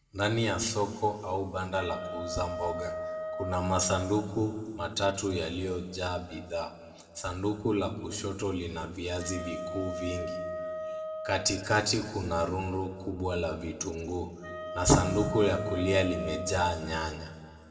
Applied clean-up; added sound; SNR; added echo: none; Wind instrument, woodwind instrument; 7 dB; reverberation time 1.7 s.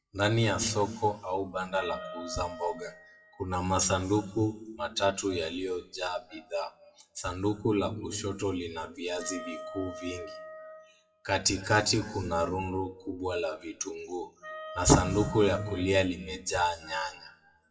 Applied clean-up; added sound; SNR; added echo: classical method WPE with log-MMSE.